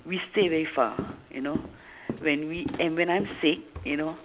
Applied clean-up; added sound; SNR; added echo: none; Walk, footsteps; 11 dB; none.